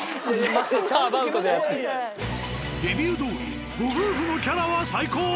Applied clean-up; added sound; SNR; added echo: none; none; none; none.